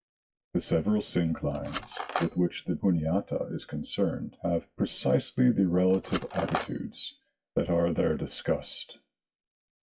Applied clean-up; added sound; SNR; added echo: classical method WPE with log-MMSE.